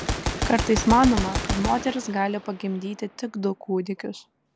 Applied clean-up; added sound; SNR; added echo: none; Gunshot, gunfire; 5 dB; none.